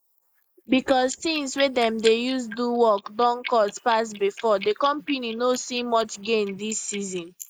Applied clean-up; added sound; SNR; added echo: neural mask model Resemble Enhance denoiser.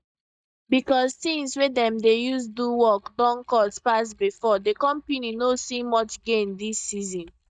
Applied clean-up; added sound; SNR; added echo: neural mask model DeepFilterNet 3.